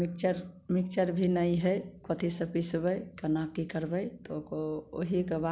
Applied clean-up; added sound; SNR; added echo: none; none; none; none.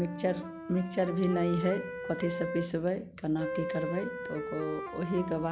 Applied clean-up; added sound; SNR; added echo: none; Wind instrument, woodwind instrument; 7 dB; none.